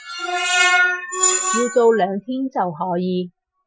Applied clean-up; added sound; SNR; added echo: classical method Wiener filter.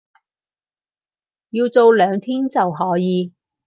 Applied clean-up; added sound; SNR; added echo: none; none; none; none.